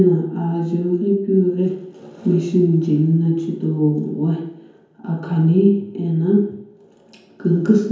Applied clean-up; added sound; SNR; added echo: none; none; none; reverberation time 0.9 s.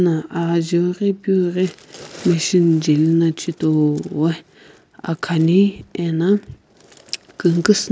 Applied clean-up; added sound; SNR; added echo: none; none; none; none.